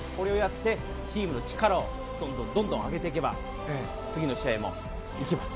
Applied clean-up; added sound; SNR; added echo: none; Aircraft; 20 dB; none.